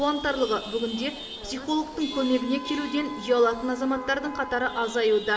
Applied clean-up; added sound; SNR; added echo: none; Chatter / Traffic noise, roadway noise / Vehicle horn, car horn, honking / Engine; 13 dB; reverberation time 1.8 s.